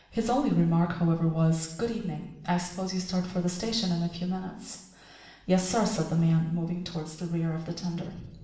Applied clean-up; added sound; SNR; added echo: none; none; none; reverberation time 0.8 s.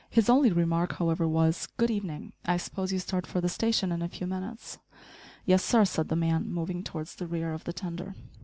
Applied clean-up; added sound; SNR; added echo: none; none; none; none.